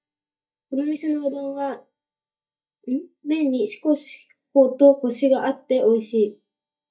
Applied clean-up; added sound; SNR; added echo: neural mask model DeepFilterNet 3.